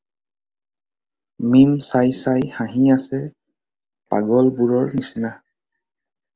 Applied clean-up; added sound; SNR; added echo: none; none; none; none.